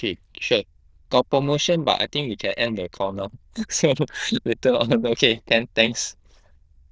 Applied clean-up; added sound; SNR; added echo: neural diffusion model UNIVERSE++.